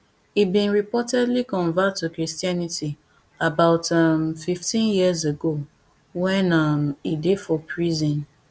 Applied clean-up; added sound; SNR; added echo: none; none; none; none.